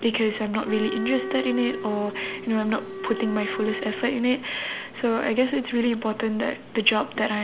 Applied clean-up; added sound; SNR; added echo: none; Wind instrument, woodwind instrument; 9 dB; none.